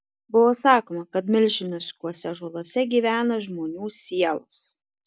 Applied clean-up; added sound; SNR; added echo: none; none; none; none.